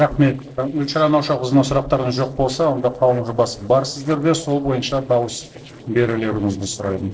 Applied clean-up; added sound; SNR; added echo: neural separator model SepFormer DNS4.